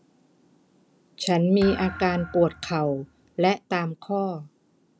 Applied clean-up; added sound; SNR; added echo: none; Thump, thud; 16 dB; none.